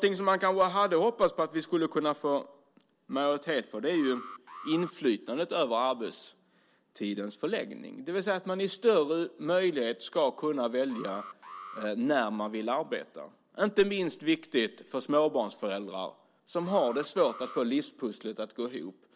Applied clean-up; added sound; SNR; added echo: none; Alarm; 17 dB; none.